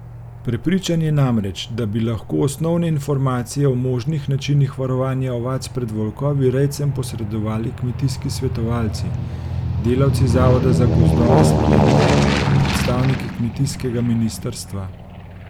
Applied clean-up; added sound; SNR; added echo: none; Aircraft; 1 dB; none.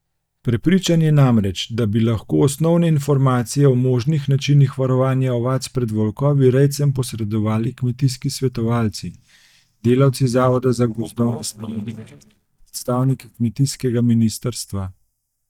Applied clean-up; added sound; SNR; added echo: neural mask model DeepFilterNet 3.